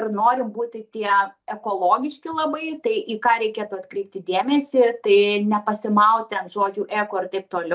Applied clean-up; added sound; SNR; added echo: none; none; none; none.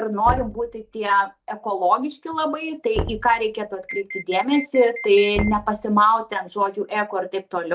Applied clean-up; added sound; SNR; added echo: none; Knock + Alarm; 12 dB; none.